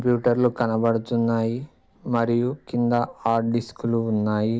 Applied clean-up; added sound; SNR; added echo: none; none; none; none.